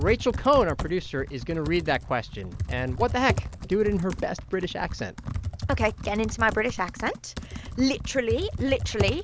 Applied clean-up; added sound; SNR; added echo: none; Computer keyboard + Computer keyboard; 6 dB; none.